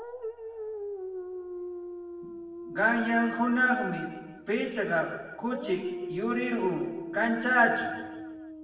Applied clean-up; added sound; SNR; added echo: none; Dog; 9 dB; reverberation time 1.3 s.